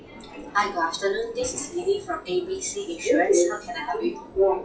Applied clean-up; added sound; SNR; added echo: classical method WPE with log-MMSE.